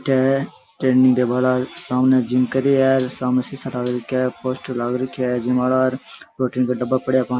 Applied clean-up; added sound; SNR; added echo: none; Tambourine; 12 dB; none.